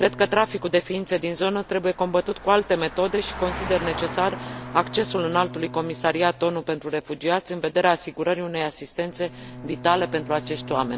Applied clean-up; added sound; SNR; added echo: none; Bowed string instrument + Engine; 14 dB; none.